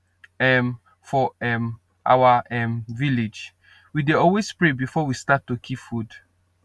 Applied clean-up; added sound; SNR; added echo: none; none; none; none.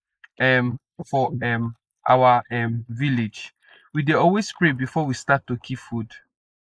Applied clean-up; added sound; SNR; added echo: neural mask model Resemble Enhance denoiser.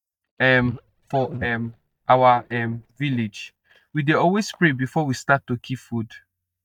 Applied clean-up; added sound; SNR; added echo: neural mask model DeepFilterNet 3.